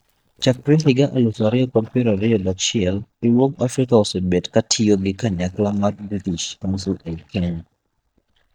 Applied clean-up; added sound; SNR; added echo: neural mask model DeepFilterNet 3.